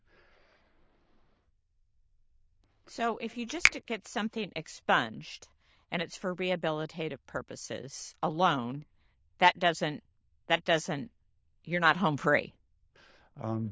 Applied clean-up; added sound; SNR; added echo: neural diffusion model UNIVERSE++.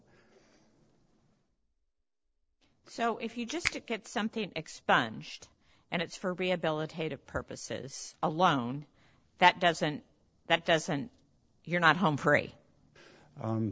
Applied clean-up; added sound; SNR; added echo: neural separator model SepFormer DNS4.